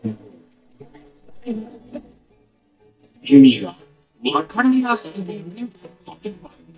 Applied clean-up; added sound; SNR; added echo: neural mask model DeepFilterNet 3.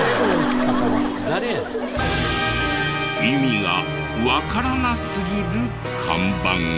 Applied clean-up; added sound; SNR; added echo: none; none; none; none.